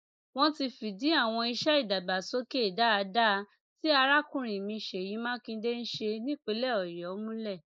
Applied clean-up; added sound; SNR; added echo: neural mask model Resemble Enhance denoiser.